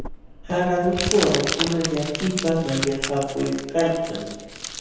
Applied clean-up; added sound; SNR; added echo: none; Crumpling, crinkling; 7 dB; reverberation time 1.2 s.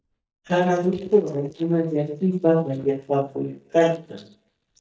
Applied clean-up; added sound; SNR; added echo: neural mask model DeepFilterNet 3.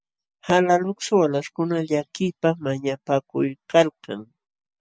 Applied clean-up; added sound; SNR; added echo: none; none; none; none.